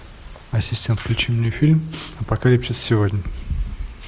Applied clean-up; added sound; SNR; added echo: none; none; none; none.